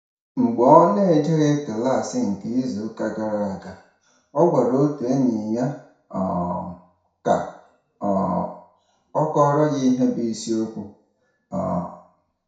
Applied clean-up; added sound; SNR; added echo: none; none; none; reverberation time 0.6 s.